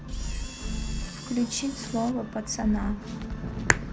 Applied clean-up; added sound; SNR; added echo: none; Camera; 15 dB; none.